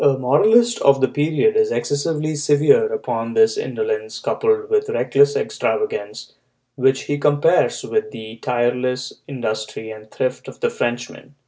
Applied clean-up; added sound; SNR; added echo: none; none; none; none.